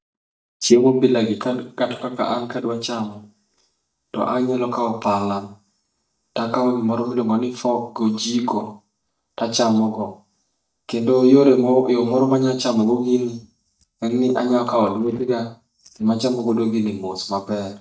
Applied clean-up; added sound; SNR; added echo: neural mask model DeepFilterNet 3.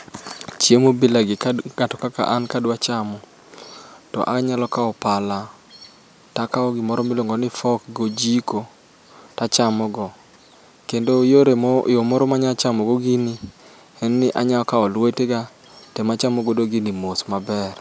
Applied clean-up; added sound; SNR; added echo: none; none; none; none.